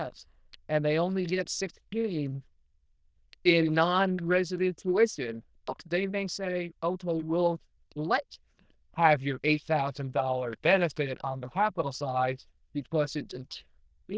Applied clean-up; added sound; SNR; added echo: neural diffusion model UNIVERSE++.